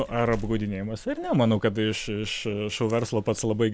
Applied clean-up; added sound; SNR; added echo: none; none; none; none.